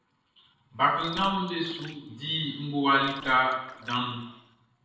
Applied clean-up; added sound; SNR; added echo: neural separator model SepFormer DNS4.